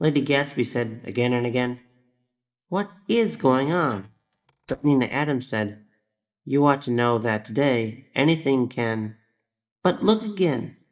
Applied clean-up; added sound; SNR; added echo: neural mask model DeepFilterNet 3.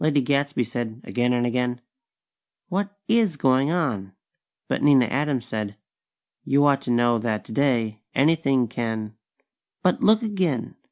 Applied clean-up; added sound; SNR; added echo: none; none; none; none.